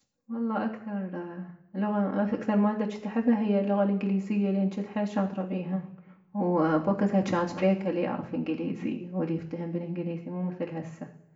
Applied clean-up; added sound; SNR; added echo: none; none; none; reverberation time 0.6 s.